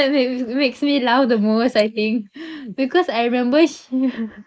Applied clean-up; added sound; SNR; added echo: neural mask model Resemble Enhance denoiser.